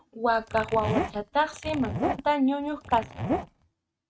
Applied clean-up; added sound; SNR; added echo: neural mask model RNNoise.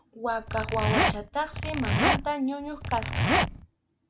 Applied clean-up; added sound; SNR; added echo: none; Zipper (clothing); -5 dB; none.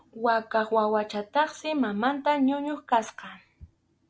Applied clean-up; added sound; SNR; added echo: none; none; none; none.